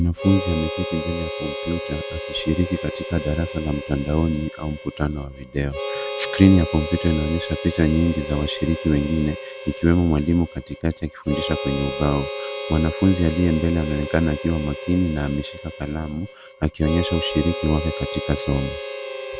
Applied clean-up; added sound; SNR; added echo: none; Harmonica; 8 dB; none.